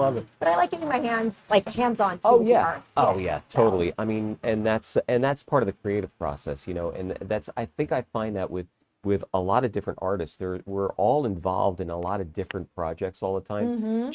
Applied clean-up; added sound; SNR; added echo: neural mask model RNNoise.